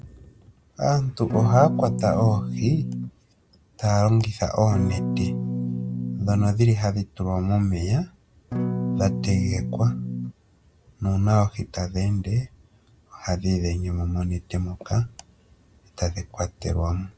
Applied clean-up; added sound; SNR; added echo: none; Electric guitar / Strum; 2 dB; none.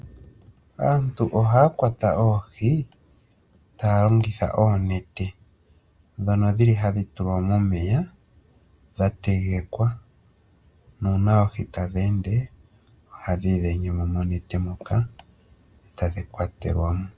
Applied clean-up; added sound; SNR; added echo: none; none; none; none.